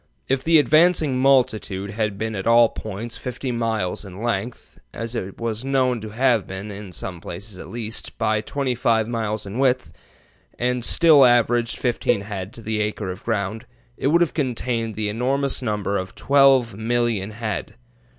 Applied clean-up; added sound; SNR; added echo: none; Cowbell; 7 dB; none.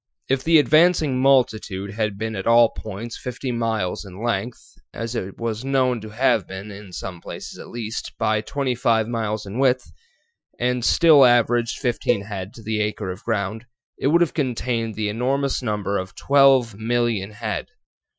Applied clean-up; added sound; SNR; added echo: classical method Wiener filter.